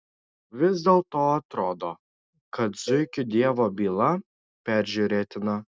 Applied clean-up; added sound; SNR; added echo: neural mask model DeepFilterNet 3.